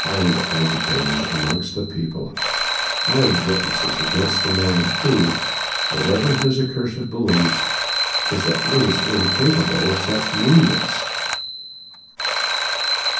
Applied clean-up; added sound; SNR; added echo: none; Alarm; 1 dB; reverberation time 0.6 s.